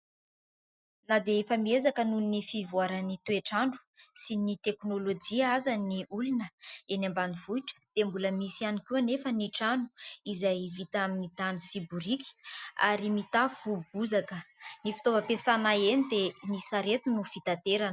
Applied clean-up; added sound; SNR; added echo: none; none; none; none.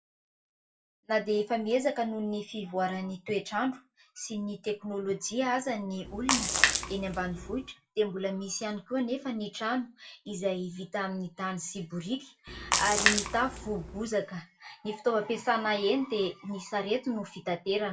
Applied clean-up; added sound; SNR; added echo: none; Splash, splatter; -1 dB; reverberation time 0.2 s.